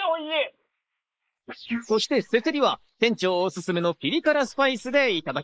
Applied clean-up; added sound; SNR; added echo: neural mask model Resemble Enhance denoiser.